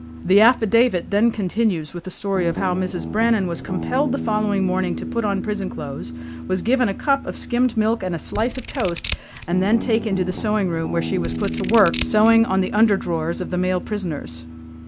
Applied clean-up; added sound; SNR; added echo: none; Guitar + Scissors; 9 dB; none.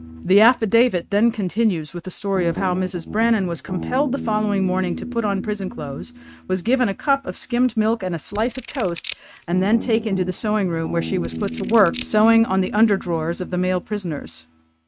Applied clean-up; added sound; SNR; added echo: neural mask model RNNoise.